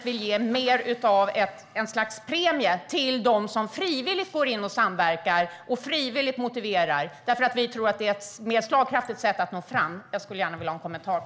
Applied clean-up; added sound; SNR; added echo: none; none; none; none.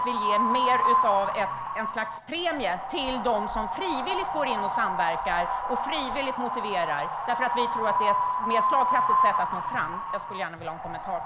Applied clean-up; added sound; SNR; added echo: none; Wind; -3 dB; none.